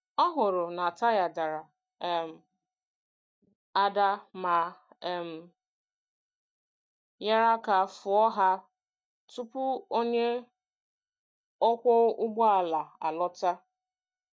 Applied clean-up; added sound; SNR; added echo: neural mask model DeepFilterNet 3.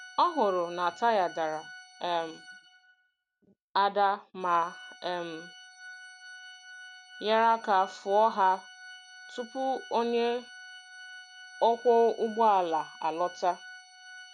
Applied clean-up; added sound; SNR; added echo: none; Organ; 19 dB; none.